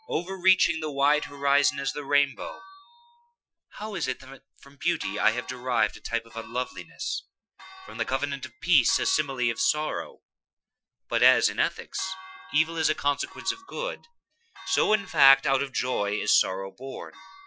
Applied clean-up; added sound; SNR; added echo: classical method Wiener filter.